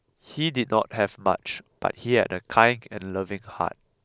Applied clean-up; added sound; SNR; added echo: none; none; none; none.